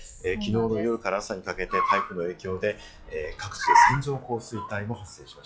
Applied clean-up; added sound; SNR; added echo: classical method log-MMSE.